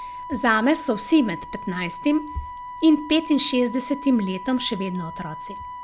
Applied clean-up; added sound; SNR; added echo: none; Wind instrument, woodwind instrument; 13 dB; none.